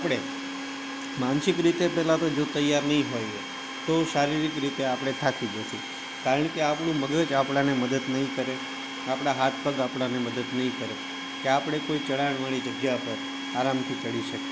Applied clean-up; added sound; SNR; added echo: none; Domestic sounds, home sounds; 7 dB; none.